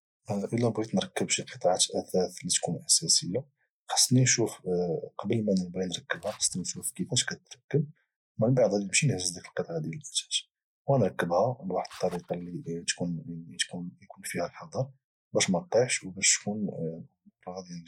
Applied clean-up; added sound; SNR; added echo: neural mask model DeepFilterNet 3.